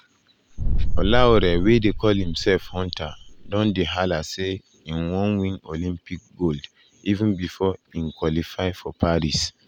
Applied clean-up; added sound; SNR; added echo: none; Boom; -1 dB; none.